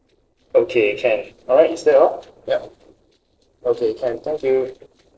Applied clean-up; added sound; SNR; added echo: neural separator model SepFormer DNS4.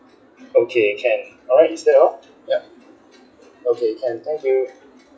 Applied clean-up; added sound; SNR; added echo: classical method WPE with log-MMSE.